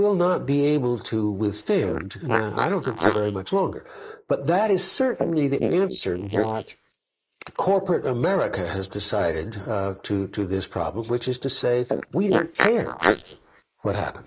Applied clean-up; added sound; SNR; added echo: neural mask model Resemble Enhance denoiser.